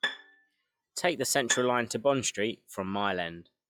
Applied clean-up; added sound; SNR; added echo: classical method log-MMSE.